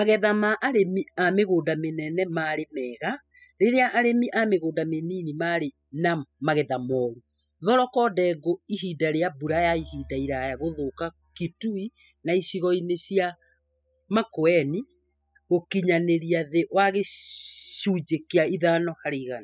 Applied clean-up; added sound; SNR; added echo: classical method spectral subtraction.